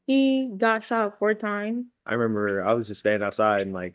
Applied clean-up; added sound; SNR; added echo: neural mask model DeepFilterNet 3.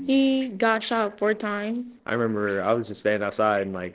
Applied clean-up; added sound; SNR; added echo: neural separator model SepFormer DNS4.